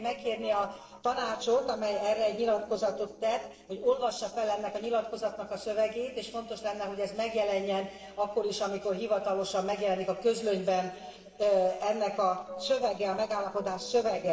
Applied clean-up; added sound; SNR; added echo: neural separator model SepFormer DNS4.